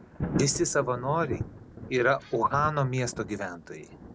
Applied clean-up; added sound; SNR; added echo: none; Thunder; 9 dB; none.